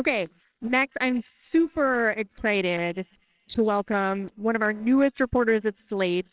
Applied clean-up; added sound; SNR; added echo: neural separator model SepFormer WHAMR!.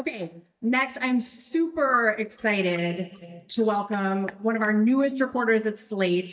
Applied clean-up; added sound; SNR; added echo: neural mask model DeepFilterNet 3.